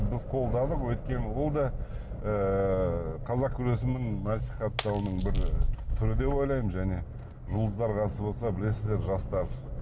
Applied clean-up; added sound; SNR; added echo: none; Shatter; 16 dB; none.